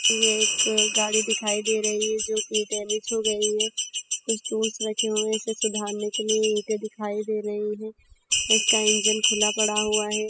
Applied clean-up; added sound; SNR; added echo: classical method spectral subtraction.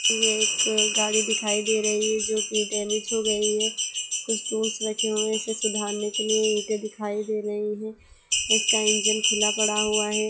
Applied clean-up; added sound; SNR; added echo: classical method log-MMSE.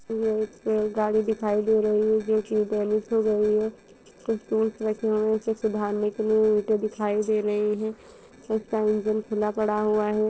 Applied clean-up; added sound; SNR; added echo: neural separator model SepFormer DNS4.